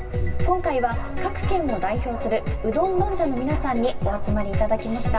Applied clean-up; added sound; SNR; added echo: none; Bark; 16 dB; reverberation time 2.4 s.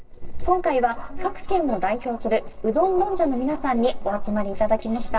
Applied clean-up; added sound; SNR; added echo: neural separator model SepFormer DNS4.